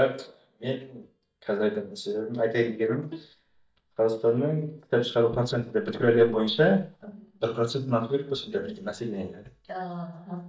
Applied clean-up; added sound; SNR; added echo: neural mask model DeepFilterNet 3.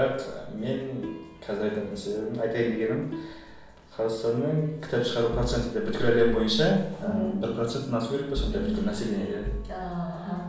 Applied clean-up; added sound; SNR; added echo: none; Plucked string instrument; 17 dB; reverberation time 0.5 s.